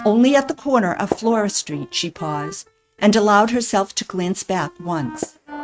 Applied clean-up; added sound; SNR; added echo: neural mask model RNNoise.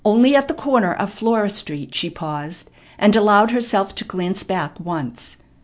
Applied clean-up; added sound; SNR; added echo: none; none; none; none.